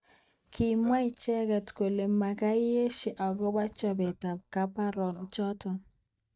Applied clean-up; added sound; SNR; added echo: neural mask model DeepFilterNet 3.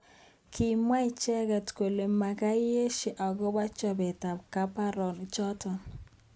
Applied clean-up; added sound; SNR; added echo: none; none; none; none.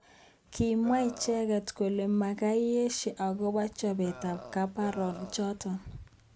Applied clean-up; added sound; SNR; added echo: none; Burping, eructation; 15 dB; none.